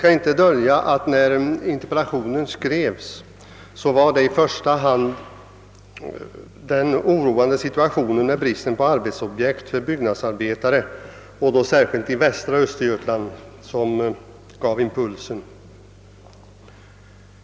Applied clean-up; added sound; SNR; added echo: none; none; none; none.